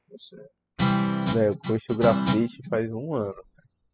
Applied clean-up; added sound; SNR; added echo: classical method spectral subtraction.